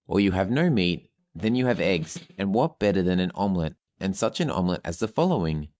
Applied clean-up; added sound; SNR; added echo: neural mask model RNNoise.